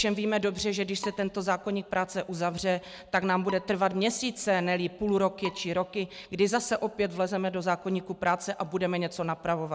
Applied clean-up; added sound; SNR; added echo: none; Bowed string instrument; 19 dB; none.